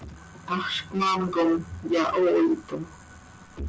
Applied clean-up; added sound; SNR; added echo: none; none; none; none.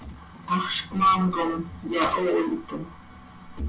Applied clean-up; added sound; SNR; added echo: none; Keys jangling; 15 dB; reverberation time 0.2 s.